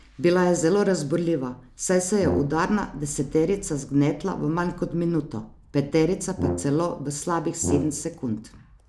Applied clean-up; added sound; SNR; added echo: none; Brass instrument; 8 dB; none.